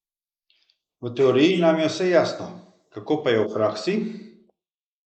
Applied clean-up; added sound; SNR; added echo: neural mask model Resemble Enhance denoiser.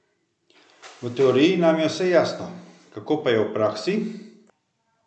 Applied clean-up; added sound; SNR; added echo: none; none; none; none.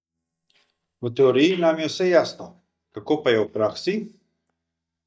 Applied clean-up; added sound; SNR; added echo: neural mask model DeepFilterNet 3.